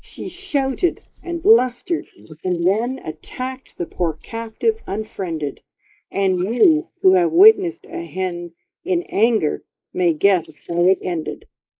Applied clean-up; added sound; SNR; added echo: neural mask model Resemble Enhance denoiser.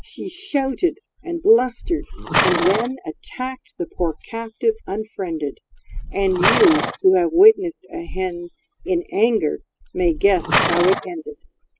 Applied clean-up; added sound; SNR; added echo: classical method spectral subtraction.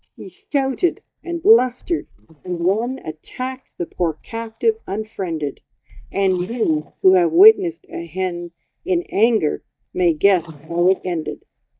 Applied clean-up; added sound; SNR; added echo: neural mask model DeepFilterNet 3.